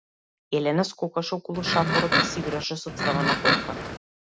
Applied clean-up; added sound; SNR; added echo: none; Livestock, farm animals, working animals; -3 dB; none.